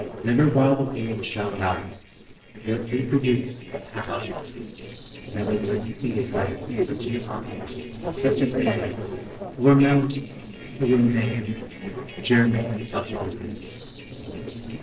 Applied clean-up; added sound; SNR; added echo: neural separator model SepFormer DNS4.